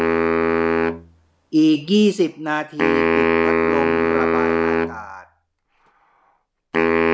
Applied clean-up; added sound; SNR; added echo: none; Wind instrument, woodwind instrument; -4 dB; none.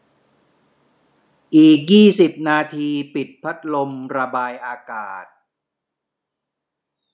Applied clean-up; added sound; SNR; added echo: none; none; none; none.